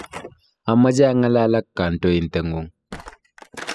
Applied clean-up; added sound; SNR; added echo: classical method spectral subtraction.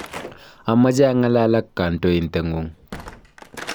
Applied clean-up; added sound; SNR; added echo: none; Slam / Wood; 18 dB; none.